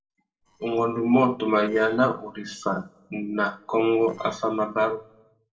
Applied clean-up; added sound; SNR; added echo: neural separator model SepFormer DNS4.